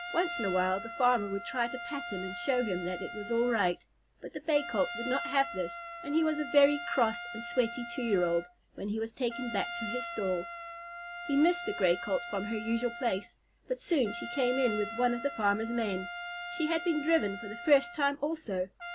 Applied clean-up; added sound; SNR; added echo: none; Trumpet; 10 dB; none.